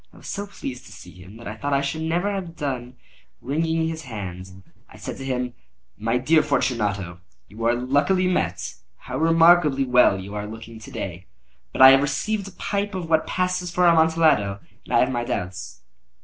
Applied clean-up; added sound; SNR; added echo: none; Breathing; 18 dB; none.